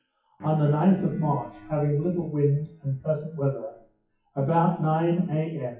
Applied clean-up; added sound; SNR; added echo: classical method WPE with log-MMSE.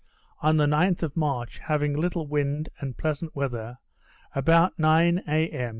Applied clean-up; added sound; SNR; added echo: none; none; none; none.